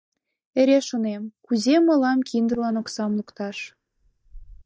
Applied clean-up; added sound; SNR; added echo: neural mask model DeepFilterNet 3.